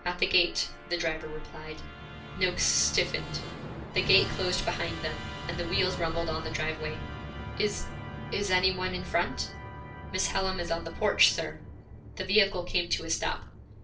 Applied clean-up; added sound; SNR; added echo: none; Musical instrument; 9 dB; reverberation time 0.3 s.